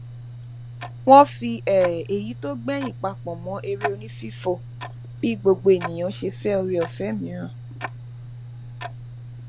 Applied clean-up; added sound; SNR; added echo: none; Tick-tock; 12 dB; none.